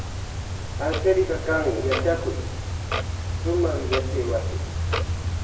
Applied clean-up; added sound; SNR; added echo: none; Clock; 0 dB; reverberation time 0.8 s.